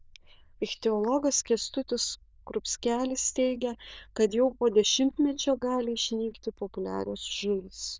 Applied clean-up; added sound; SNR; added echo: neural diffusion model UNIVERSE++.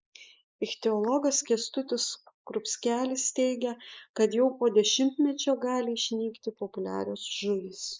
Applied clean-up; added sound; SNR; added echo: neural mask model Resemble Enhance denoiser.